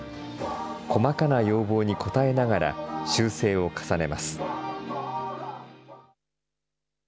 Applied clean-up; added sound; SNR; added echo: none; none; none; none.